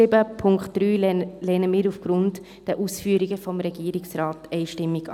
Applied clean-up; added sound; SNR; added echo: none; none; none; none.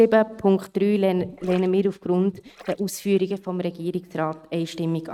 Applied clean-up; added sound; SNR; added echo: neural mask model RNNoise.